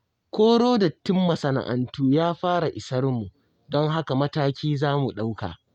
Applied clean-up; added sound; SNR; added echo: none; none; none; none.